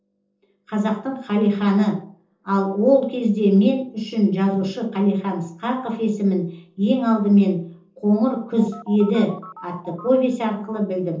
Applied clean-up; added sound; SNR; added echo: neural separator model SepFormer DNS4.